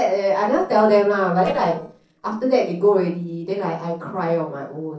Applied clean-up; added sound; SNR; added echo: neural separator model SepFormer DNS4.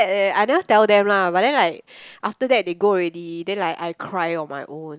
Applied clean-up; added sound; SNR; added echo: none; none; none; none.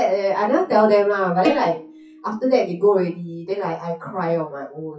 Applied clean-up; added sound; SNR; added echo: classical method WPE with log-MMSE.